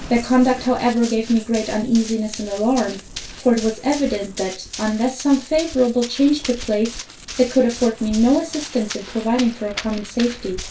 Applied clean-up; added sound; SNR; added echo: none; Run; 14 dB; reverberation time 0.2 s.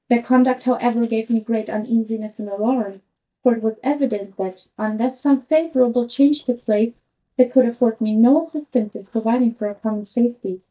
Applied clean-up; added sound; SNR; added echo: neural mask model DeepFilterNet 3.